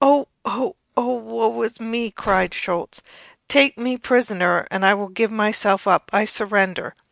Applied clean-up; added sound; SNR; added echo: neural mask model RNNoise.